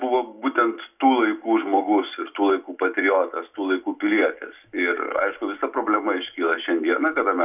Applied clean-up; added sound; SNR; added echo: none; none; none; reverberation time 0.2 s.